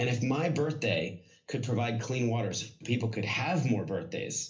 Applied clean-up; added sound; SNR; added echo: none; none; none; reverberation time 0.3 s.